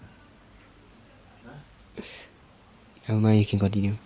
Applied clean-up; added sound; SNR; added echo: none; none; none; none.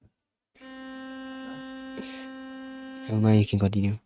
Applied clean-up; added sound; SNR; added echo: neural mask model RNNoise.